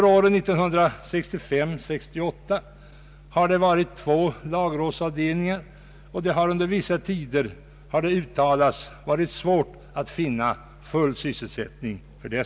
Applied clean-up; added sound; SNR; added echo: none; none; none; none.